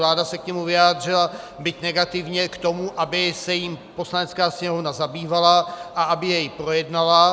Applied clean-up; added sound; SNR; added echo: none; none; none; none.